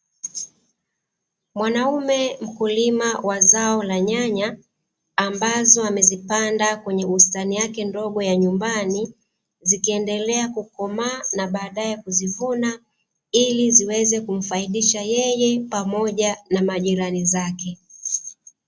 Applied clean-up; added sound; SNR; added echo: none; none; none; none.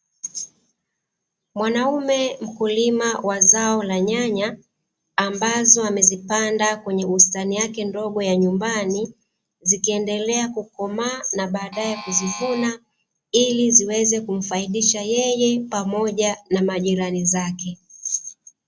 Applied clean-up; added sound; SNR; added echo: none; Alarm; 13 dB; none.